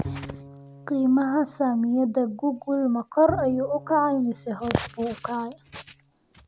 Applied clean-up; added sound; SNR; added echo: none; Bowed string instrument; 17 dB; none.